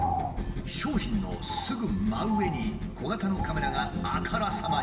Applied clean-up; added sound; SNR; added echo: none; Bird; 5 dB; reverberation time 2.3 s.